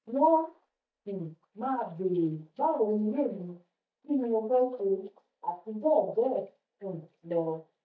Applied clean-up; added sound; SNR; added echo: neural mask model DeepFilterNet 3.